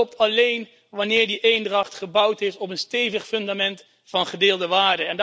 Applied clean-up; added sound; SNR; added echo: none; none; none; none.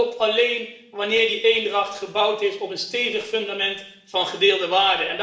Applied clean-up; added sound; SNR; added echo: none; none; none; reverberation time 0.7 s.